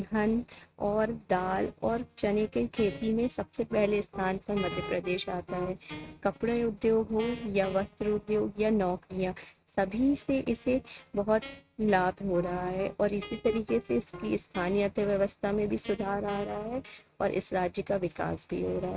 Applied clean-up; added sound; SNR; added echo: neural mask model RNNoise.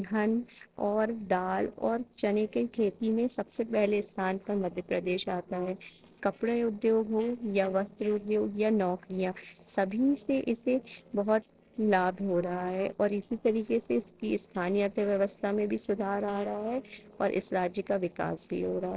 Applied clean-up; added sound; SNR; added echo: neural separator model SepFormer DNS4.